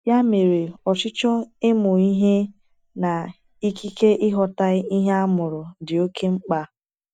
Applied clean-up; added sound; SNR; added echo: neural mask model DeepFilterNet 3.